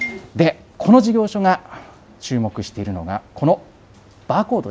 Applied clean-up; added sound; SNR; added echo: none; Marimba, xylophone; 16 dB; none.